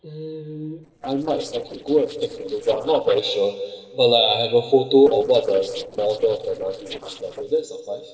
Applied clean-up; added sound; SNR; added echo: neural separator model SepFormer DNS4.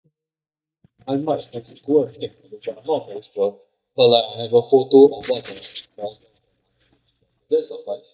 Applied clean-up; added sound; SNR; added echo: neural mask model DeepFilterNet 3.